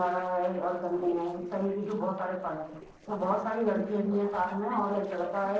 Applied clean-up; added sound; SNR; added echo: neural separator model SepFormer DNS4.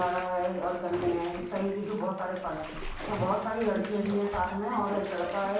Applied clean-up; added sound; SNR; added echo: none; Bathtub (filling or washing); 10 dB; reverberation time 1.2 s.